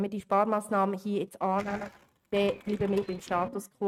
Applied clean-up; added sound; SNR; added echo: neural mask model RNNoise.